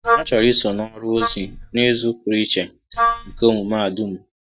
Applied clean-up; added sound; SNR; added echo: neural mask model DeepFilterNet 3.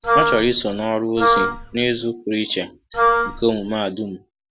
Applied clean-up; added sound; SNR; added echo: none; Wind instrument, woodwind instrument; -2 dB; none.